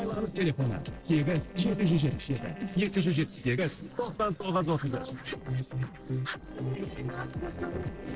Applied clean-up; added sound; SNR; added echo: neural separator model SepFormer DNS4.